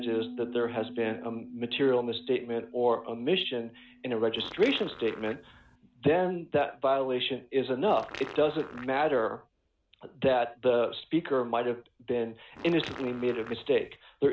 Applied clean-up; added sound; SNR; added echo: none; Piano + Fart; 18 dB; none.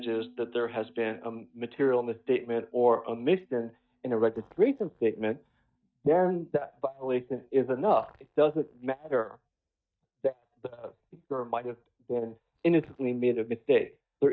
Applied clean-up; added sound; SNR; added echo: neural mask model DeepFilterNet 3.